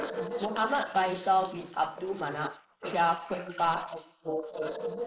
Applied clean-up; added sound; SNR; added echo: neural mask model Resemble Enhance denoiser.